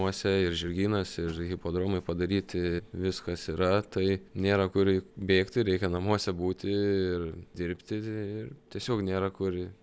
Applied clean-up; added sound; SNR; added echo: none; none; none; none.